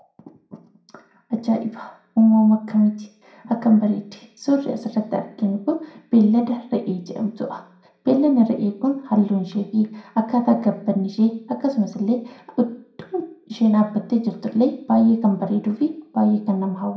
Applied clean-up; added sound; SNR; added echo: none; none; none; reverberation time 0.5 s.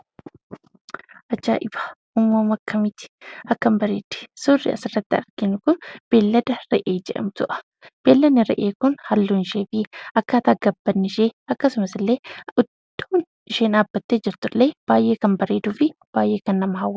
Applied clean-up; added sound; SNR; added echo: none; none; none; none.